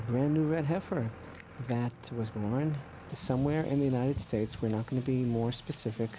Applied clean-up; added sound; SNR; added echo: none; none; none; none.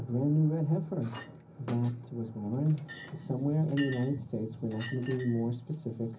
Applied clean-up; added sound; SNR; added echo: none; Chink, clink; 17 dB; reverberation time 0.4 s.